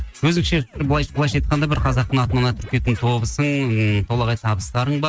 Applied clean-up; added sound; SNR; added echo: neural mask model RNNoise.